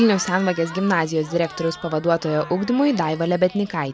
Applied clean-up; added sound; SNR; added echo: none; Crowd / Cheering; 17 dB; none.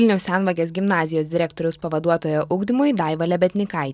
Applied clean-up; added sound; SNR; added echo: none; none; none; none.